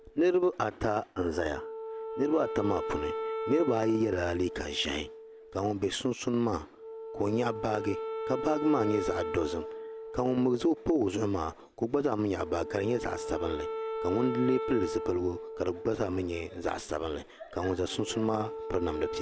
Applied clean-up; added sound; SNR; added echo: none; Wind instrument, woodwind instrument; 8 dB; none.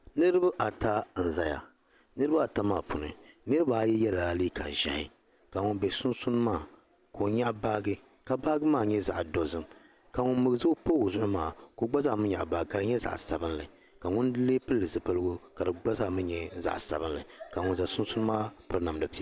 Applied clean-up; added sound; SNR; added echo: none; none; none; none.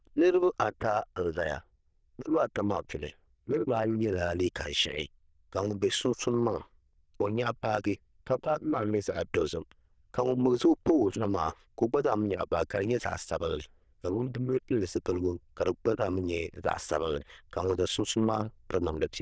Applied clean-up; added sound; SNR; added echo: neural diffusion model UNIVERSE++.